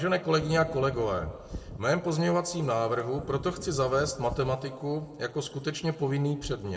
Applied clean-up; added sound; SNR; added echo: none; Wind; 12 dB; reverberation time 1.2 s.